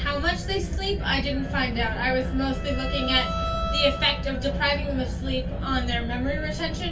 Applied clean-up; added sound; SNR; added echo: none; Bowed string instrument; 13 dB; reverberation time 0.2 s.